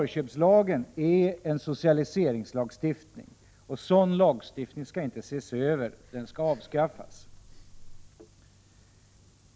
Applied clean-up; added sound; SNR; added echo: none; Breathing; 20 dB; none.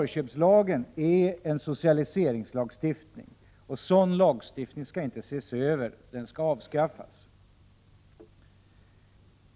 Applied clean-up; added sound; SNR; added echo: none; none; none; none.